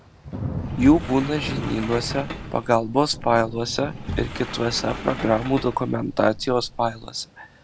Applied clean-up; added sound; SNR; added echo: none; Thunder / Rain + Sliding door; 10 dB; none.